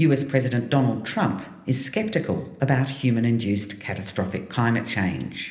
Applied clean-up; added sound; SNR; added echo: none; none; none; reverberation time 0.8 s.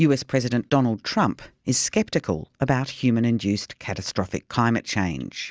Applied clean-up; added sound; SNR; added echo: none; none; none; none.